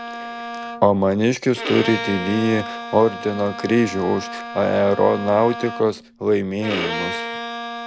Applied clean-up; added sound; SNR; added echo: none; Bowed string instrument; 9 dB; none.